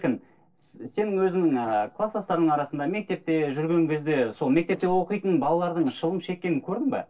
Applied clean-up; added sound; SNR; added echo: neural separator model SepFormer DNS4.